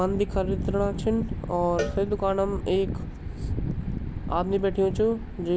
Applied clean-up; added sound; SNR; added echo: none; Cowbell; 14 dB; none.